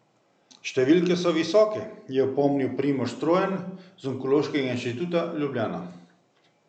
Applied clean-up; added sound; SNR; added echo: none; none; none; none.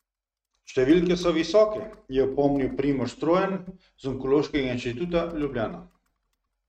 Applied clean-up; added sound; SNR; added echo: neural mask model RNNoise.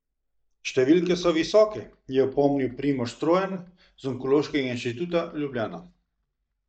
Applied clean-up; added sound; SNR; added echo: neural mask model DeepFilterNet 3.